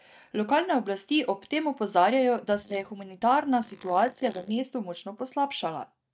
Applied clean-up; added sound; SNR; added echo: neural mask model DeepFilterNet 3.